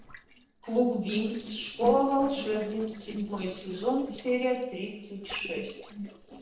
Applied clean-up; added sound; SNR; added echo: neural separator model SepFormer DNS4.